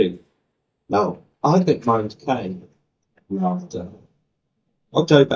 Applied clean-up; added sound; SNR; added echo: neural mask model DeepFilterNet 3.